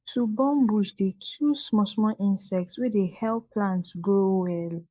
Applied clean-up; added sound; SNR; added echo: neural mask model Resemble Enhance denoiser.